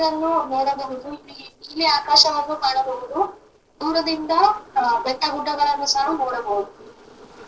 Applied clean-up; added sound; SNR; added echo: neural separator model SepFormer DNS4.